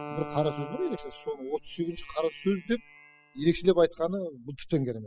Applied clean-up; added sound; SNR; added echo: classical method spectral subtraction.